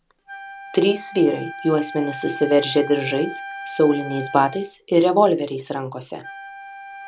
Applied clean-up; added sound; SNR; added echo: none; Wind instrument, woodwind instrument; 14 dB; none.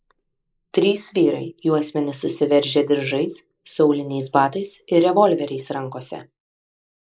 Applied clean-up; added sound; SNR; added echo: neural mask model Resemble Enhance denoiser.